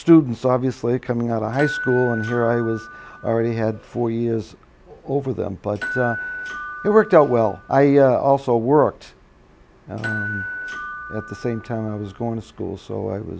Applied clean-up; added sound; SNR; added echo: none; Door / Bell; 13 dB; none.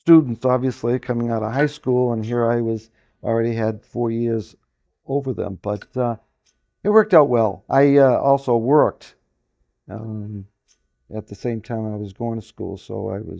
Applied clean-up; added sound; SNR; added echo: neural mask model DeepFilterNet 3.